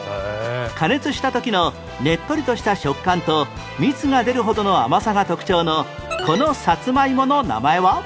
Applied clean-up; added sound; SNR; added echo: none; none; none; none.